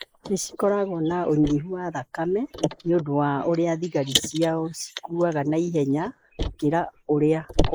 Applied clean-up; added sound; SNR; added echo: neural mask model Resemble Enhance denoiser.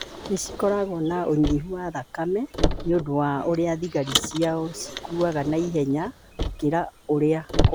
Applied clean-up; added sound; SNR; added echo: none; Car; 6 dB; none.